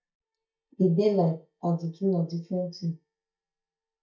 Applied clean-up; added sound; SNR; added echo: neural mask model DeepFilterNet 3.